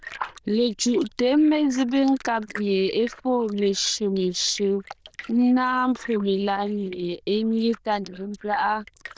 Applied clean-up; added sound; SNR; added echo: neural diffusion model UNIVERSE++.